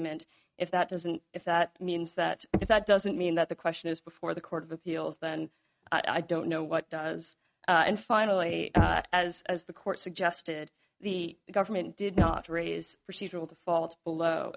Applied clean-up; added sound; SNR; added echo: neural mask model RNNoise.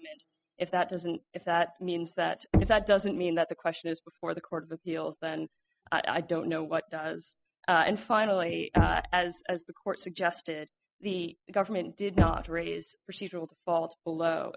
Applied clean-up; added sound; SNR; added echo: classical method spectral subtraction.